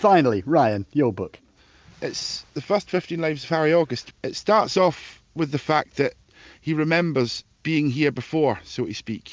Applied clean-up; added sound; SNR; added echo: none; none; none; none.